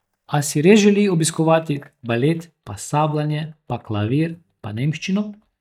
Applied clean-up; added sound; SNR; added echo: neural mask model DeepFilterNet 3.